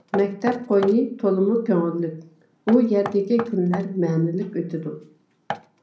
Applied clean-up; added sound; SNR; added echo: none; Knock; 15 dB; reverberation time 0.6 s.